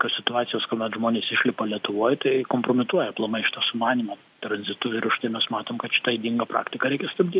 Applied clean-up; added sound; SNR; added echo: none; none; none; none.